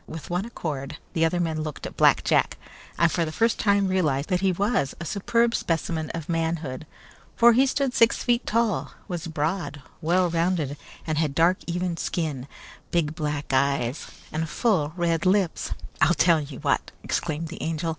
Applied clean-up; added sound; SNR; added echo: neural separator model SepFormer DNS4.